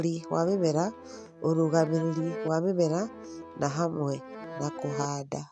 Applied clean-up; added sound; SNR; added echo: none; Accordion; 12 dB; none.